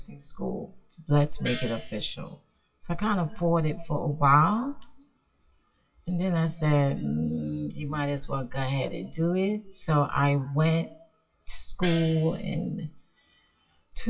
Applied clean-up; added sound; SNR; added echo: classical method WPE with log-MMSE.